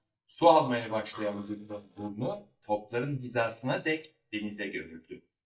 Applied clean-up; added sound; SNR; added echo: neural mask model DeepFilterNet 3.